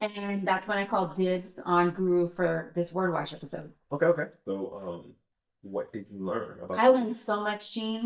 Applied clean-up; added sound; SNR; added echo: neural mask model DeepFilterNet 3.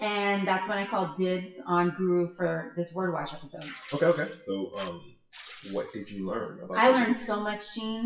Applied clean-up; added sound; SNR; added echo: classical method WPE with log-MMSE.